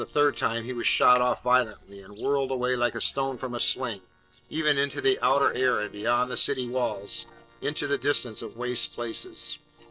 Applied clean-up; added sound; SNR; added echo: neural separator model SepFormer DNS4.